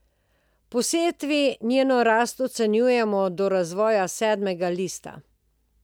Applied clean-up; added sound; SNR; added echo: none; none; none; none.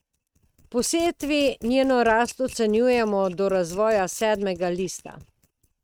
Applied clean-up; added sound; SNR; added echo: neural mask model RNNoise.